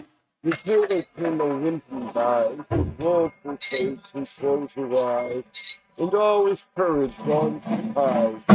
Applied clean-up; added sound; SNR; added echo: neural mask model RNNoise.